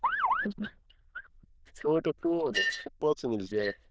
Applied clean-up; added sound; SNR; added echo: neural diffusion model UNIVERSE++.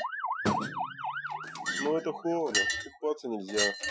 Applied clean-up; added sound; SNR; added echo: classical method Wiener filter.